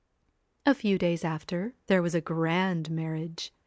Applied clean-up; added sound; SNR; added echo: none; none; none; none.